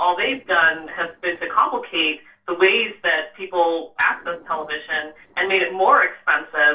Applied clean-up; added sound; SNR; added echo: neural separator model SepFormer DNS4.